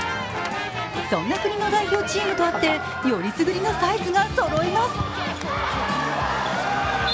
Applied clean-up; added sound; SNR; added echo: none; none; none; none.